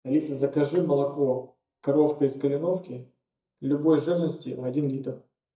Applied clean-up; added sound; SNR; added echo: neural mask model DeepFilterNet 3.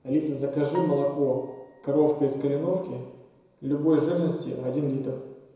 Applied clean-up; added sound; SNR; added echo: none; Piano; 20 dB; reverberation time 1.0 s.